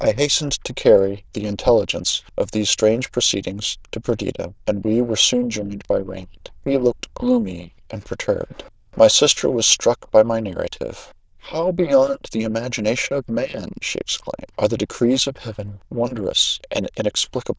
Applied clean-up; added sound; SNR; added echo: neural diffusion model UNIVERSE++.